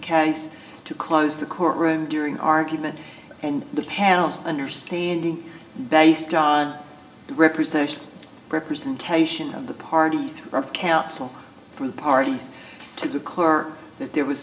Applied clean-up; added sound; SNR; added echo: none; none; none; reverberation time 0.8 s.